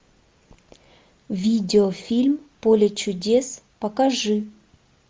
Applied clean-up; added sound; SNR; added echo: none; none; none; none.